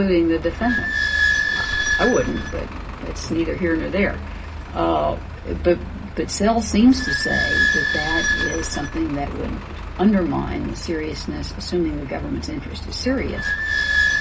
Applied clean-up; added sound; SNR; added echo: none; Squeak / Idling; 2 dB; reverberation time 0.4 s.